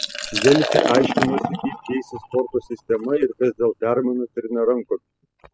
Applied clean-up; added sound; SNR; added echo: classical method spectral subtraction.